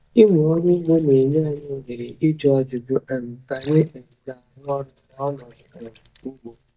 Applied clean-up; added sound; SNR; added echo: neural mask model DeepFilterNet 3.